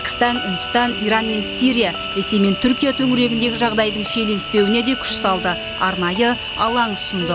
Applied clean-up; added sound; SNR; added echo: none; Cricket; 9 dB; none.